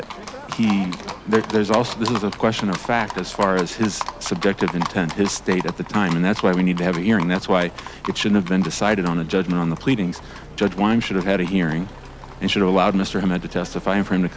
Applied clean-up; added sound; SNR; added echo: none; Livestock, farm animals, working animals; 12 dB; none.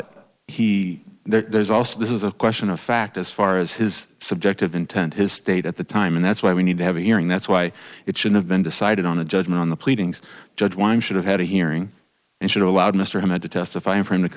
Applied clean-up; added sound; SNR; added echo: none; none; none; none.